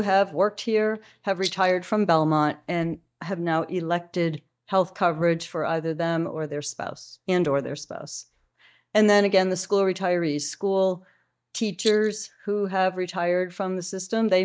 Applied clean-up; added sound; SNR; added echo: neural mask model DeepFilterNet 3.